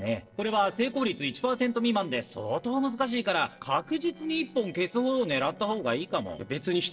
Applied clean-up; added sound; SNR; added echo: neural separator model SepFormer DNS4.